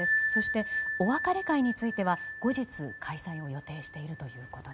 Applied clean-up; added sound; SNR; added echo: none; Bell; 3 dB; none.